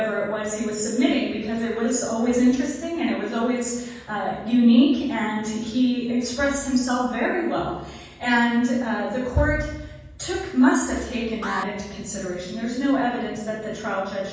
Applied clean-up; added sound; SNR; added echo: none; Alarm; 14 dB; reverberation time 1.2 s.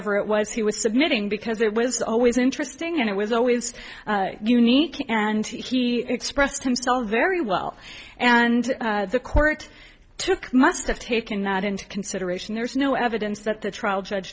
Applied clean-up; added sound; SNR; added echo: none; none; none; none.